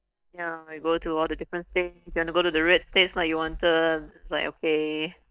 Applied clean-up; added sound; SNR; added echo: neural mask model DeepFilterNet 3.